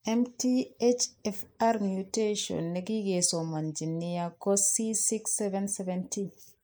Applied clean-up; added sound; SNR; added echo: neural mask model Resemble Enhance denoiser.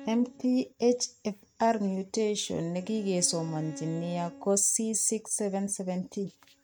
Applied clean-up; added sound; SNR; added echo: neural mask model RNNoise.